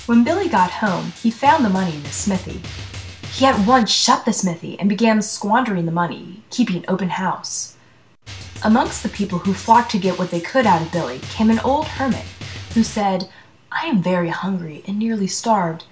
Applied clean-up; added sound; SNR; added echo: none; Drum; 17 dB; none.